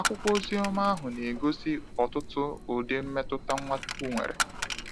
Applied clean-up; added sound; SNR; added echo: none; Coin (dropping); 6 dB; none.